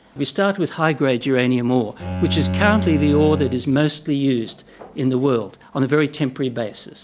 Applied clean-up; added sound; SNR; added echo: none; Bowed string instrument; 5 dB; none.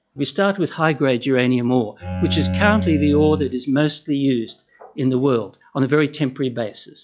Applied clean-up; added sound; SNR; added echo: classical method log-MMSE.